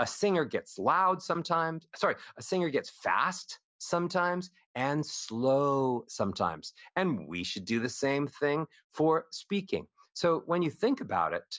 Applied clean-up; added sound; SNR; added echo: none; none; none; none.